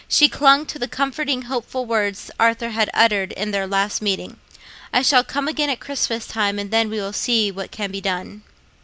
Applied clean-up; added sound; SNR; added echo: none; none; none; none.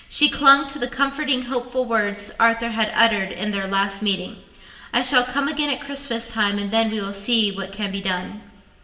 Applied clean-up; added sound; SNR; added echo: none; none; none; reverberation time 1.9 s.